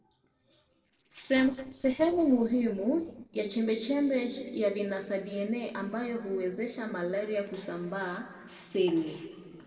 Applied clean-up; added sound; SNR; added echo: neural separator model SepFormer DNS4.